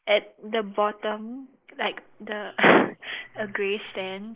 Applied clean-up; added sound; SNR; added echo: neural mask model Resemble Enhance denoiser.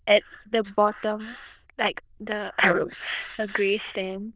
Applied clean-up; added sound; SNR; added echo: neural diffusion model UNIVERSE++.